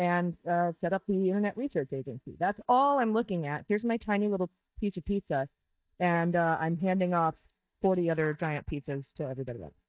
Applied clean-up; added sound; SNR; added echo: neural mask model DeepFilterNet 3.